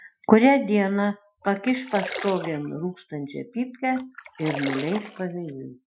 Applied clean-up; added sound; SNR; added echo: classical method Wiener filter.